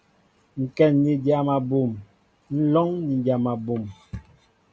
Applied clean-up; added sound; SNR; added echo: none; none; none; none.